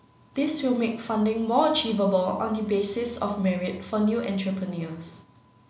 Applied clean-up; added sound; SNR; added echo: none; none; none; none.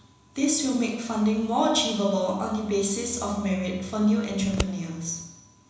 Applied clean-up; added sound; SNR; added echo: none; Scissors; 8 dB; reverberation time 1.0 s.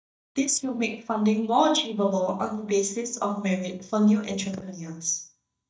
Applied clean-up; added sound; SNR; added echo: neural mask model DeepFilterNet 3.